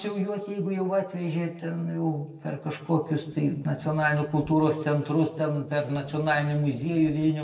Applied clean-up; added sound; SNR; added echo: neural separator model SepFormer DNS4.